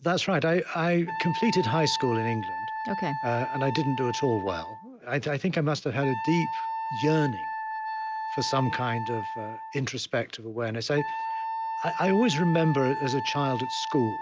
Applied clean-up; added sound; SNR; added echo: none; Wind instrument, woodwind instrument; 6 dB; none.